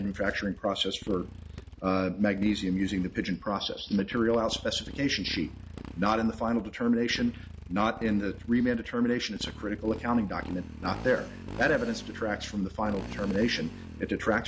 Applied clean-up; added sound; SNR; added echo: none; Motorcycle; 13 dB; none.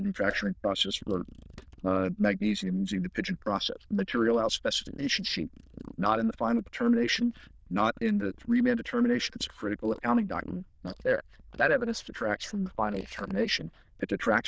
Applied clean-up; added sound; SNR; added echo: neural diffusion model UNIVERSE++.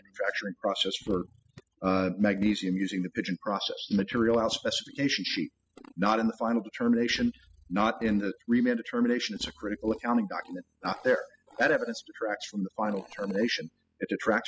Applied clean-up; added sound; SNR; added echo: classical method spectral subtraction.